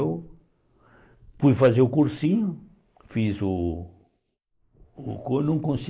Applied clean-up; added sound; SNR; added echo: neural mask model Resemble Enhance denoiser.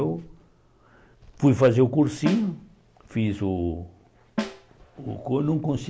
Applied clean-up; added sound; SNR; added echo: none; Snare drum; 11 dB; none.